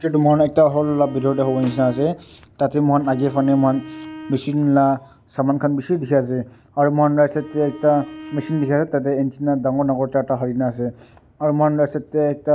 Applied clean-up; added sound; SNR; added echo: none; Bowed string instrument; 17 dB; none.